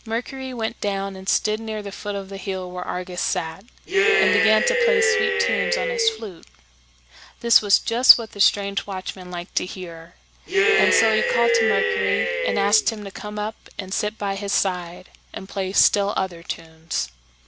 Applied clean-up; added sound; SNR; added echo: none; Cheering; -4 dB; none.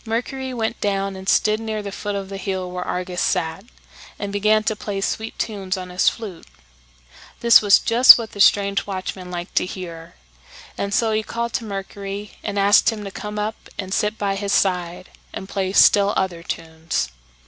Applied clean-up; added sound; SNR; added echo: none; none; none; none.